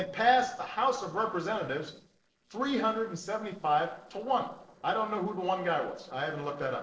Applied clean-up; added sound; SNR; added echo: neural separator model SepFormer DNS4.